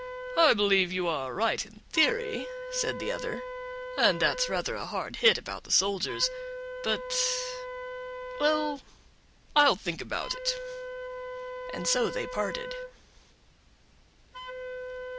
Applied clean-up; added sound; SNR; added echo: none; Wind instrument, woodwind instrument; 9 dB; none.